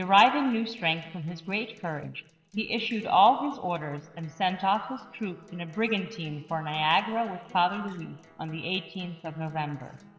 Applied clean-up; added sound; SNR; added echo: neural separator model SepFormer DNS4.